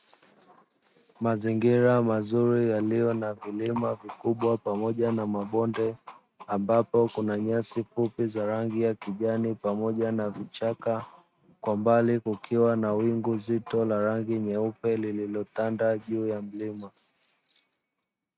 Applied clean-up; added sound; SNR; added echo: neural mask model RNNoise.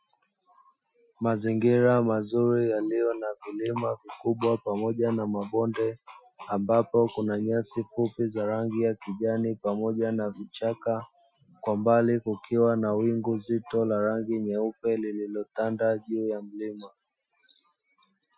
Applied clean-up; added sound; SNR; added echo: classical method Wiener filter.